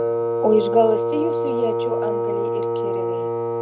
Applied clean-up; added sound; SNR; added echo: none; Wind instrument, woodwind instrument; -2 dB; none.